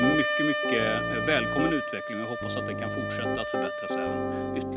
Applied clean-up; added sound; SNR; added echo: none; Wind instrument, woodwind instrument + Piano; -2 dB; none.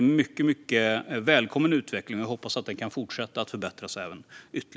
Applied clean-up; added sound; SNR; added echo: none; none; none; none.